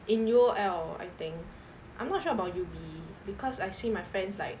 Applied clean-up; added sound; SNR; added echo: none; none; none; none.